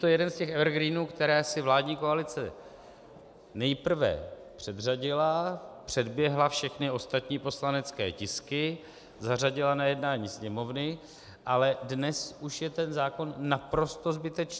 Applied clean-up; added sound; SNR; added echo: none; none; none; none.